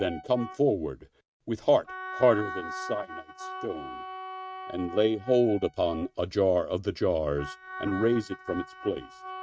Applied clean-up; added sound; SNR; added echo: neural mask model RNNoise.